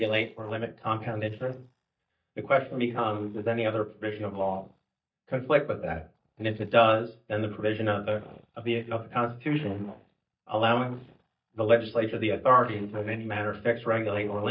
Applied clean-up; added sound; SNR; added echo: neural mask model DeepFilterNet 3.